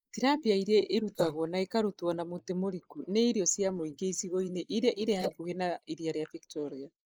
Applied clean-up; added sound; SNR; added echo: neural mask model Resemble Enhance denoiser.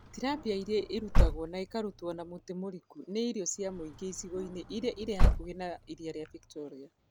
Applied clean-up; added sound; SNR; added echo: none; Slam / Car; -5 dB; none.